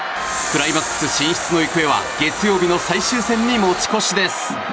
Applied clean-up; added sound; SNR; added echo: none; Train; 11 dB; none.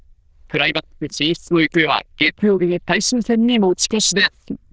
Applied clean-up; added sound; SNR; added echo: neural diffusion model UNIVERSE++.